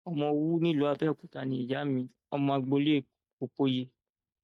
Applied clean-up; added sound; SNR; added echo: neural mask model DeepFilterNet 3.